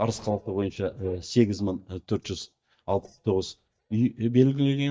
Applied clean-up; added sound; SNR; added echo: neural mask model DeepFilterNet 3.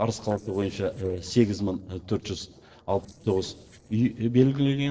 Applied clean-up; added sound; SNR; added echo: neural separator model SepFormer DNS4.